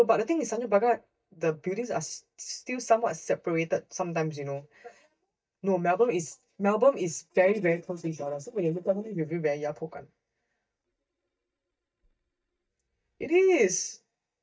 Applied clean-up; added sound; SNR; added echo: neural mask model DeepFilterNet 3.